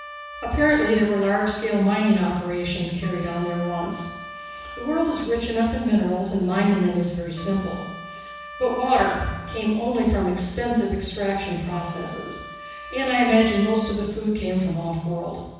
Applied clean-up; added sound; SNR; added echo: none; Trumpet; 17 dB; reverberation time 1.1 s.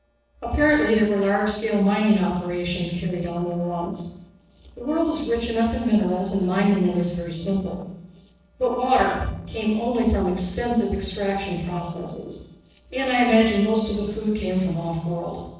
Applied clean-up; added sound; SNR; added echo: neural separator model SepFormer DNS4.